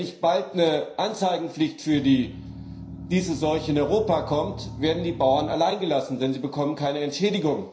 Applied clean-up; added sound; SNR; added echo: none; Engine; 12 dB; reverberation time 0.5 s.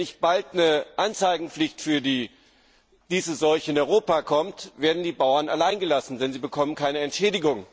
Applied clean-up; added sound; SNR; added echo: none; none; none; none.